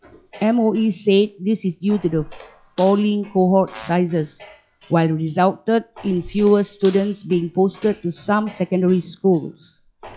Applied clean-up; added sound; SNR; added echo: classical method log-MMSE.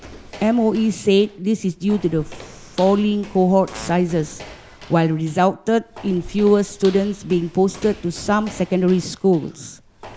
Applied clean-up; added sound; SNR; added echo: none; Brass instrument + Walk, footsteps; 19 dB; none.